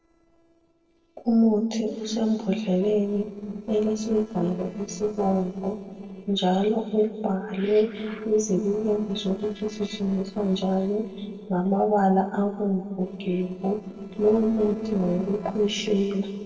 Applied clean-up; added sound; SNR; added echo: neural separator model SepFormer DNS4.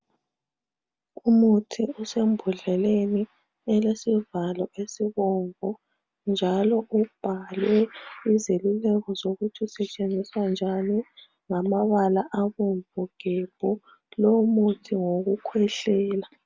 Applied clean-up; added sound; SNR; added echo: none; none; none; none.